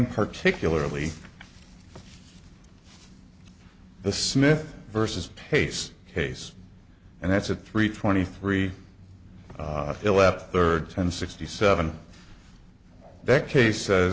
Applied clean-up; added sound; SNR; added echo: none; none; none; none.